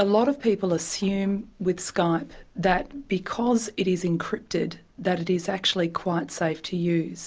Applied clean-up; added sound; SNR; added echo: none; none; none; none.